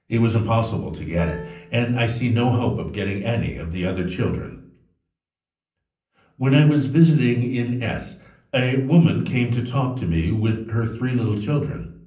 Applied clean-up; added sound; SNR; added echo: none; Piano; 19 dB; reverberation time 0.6 s.